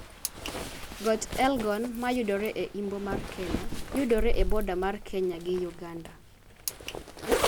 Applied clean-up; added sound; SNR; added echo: none; Zipper (clothing); 2 dB; none.